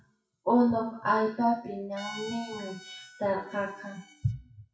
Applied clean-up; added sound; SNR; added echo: classical method WPE with log-MMSE.